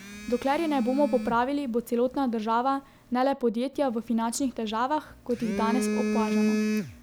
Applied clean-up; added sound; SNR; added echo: none; Telephone; 5 dB; none.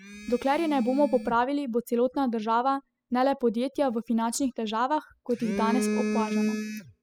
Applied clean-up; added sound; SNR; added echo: classical method spectral subtraction.